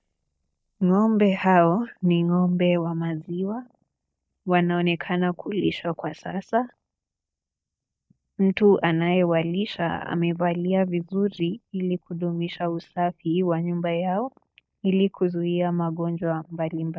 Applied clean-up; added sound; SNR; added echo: neural mask model DeepFilterNet 3.